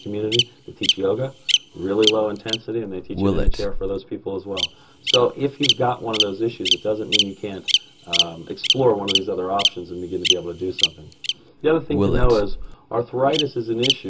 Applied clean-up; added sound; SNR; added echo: none; Bird vocalization, bird call, bird song; 0 dB; reverberation time 0.2 s.